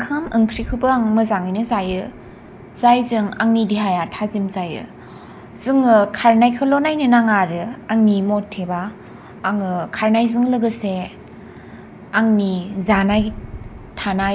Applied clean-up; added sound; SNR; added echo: none; none; none; none.